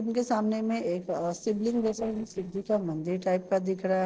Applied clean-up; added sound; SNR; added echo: neural separator model SepFormer DNS4.